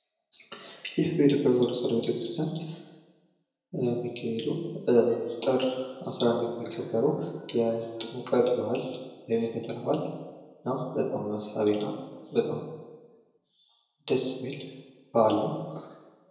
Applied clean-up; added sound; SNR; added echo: none; none; none; reverberation time 1.0 s.